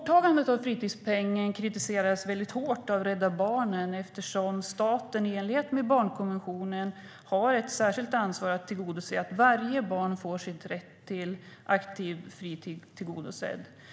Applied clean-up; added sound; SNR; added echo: none; none; none; none.